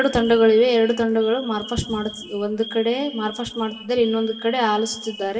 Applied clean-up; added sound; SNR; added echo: none; Alarm; 17 dB; reverberation time 0.9 s.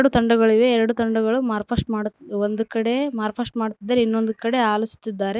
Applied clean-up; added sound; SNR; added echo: none; none; none; none.